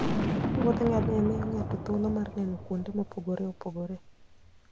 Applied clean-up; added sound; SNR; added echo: none; Boom; 1 dB; none.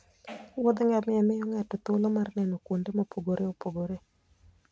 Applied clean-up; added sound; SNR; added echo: none; none; none; none.